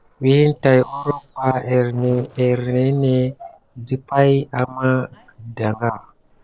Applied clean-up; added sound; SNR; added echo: neural separator model SepFormer DNS4.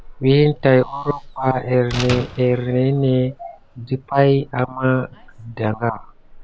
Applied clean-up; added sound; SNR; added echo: none; Slam; 16 dB; none.